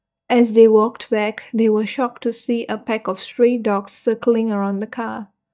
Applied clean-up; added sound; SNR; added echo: neural mask model DeepFilterNet 3.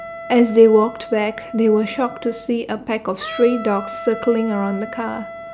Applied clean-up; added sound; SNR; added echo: none; Wind instrument, woodwind instrument; 14 dB; none.